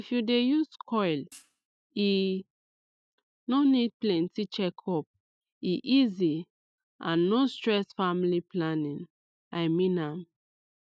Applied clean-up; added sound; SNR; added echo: neural mask model RNNoise.